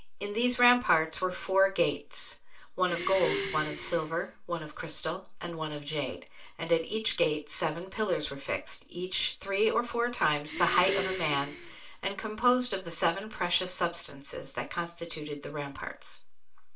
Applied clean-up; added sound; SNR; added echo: none; Breathing; 7 dB; reverberation time 0.3 s.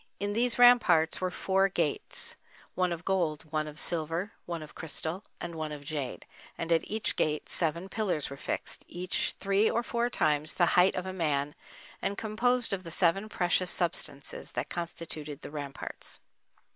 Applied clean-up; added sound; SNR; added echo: none; none; none; none.